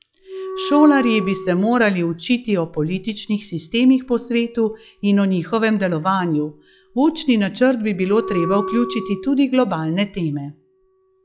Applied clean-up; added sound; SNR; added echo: classical method log-MMSE.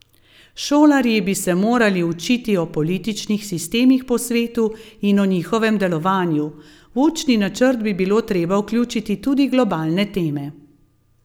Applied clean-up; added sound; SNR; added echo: none; none; none; none.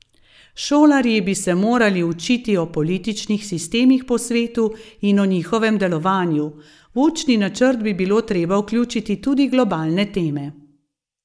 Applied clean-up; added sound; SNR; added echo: neural mask model Resemble Enhance denoiser.